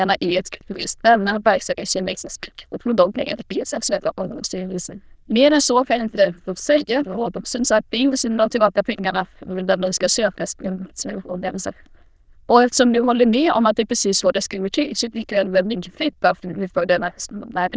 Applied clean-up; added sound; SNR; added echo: neural diffusion model UNIVERSE++.